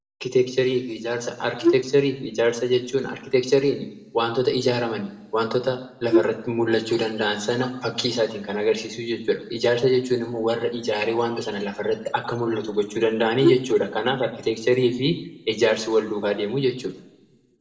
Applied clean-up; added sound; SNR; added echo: none; Wind instrument, woodwind instrument; 0 dB; reverberation time 1.0 s.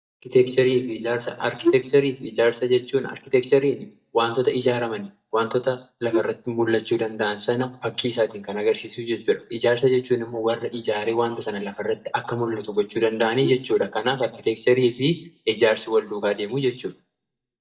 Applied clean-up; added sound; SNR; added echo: neural mask model DeepFilterNet 3.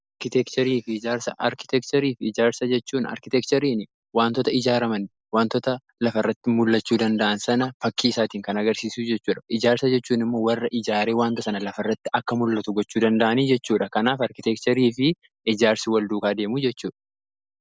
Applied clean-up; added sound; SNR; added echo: none; none; none; none.